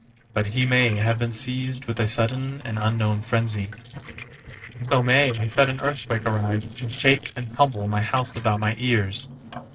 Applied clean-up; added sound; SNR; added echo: neural separator model SepFormer DNS4.